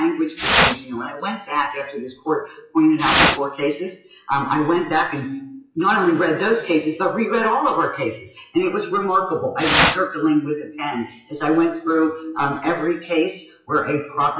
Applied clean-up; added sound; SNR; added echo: classical method WPE with log-MMSE.